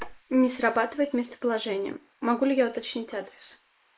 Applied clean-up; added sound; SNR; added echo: neural mask model Resemble Enhance denoiser.